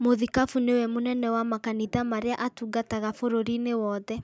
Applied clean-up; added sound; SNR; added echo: none; none; none; none.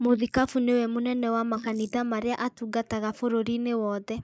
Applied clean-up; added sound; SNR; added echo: neural mask model Resemble Enhance denoiser.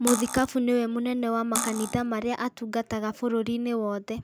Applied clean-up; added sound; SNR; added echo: none; Cutlery, silverware; 5 dB; none.